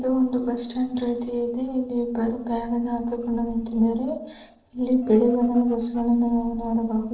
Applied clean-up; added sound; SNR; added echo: neural separator model SepFormer DNS4.